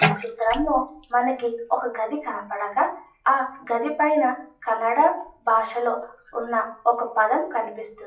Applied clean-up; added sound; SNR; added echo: classical method WPE with log-MMSE.